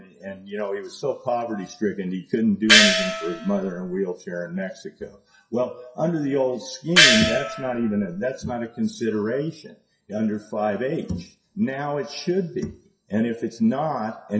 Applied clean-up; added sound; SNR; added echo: classical method WPE with log-MMSE.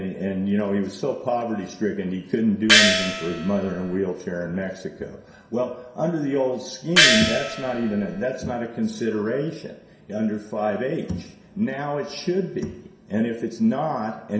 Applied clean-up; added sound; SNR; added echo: none; Gong; -5 dB; reverberation time 0.7 s.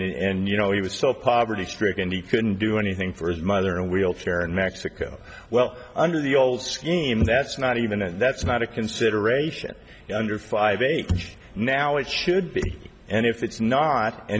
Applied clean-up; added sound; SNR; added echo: none; none; none; none.